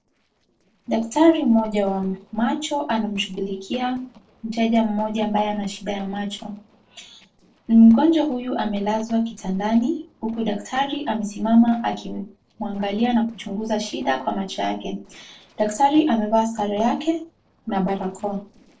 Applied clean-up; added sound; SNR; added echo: neural separator model SepFormer DNS4.